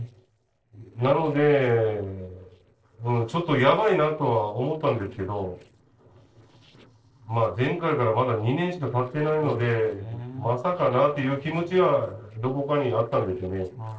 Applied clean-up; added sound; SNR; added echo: neural separator model SepFormer DNS4.